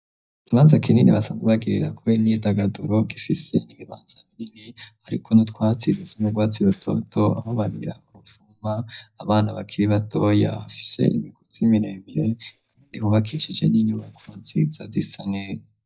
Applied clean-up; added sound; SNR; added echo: neural mask model DeepFilterNet 3.